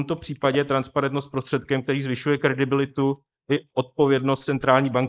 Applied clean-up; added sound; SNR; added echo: neural mask model Resemble Enhance denoiser.